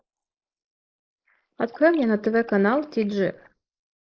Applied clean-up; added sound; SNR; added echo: neural mask model Resemble Enhance denoiser.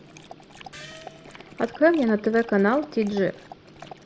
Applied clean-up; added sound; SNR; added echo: none; Dog + Gong; 20 dB; none.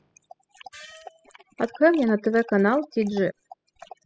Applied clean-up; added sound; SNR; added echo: classical method spectral subtraction.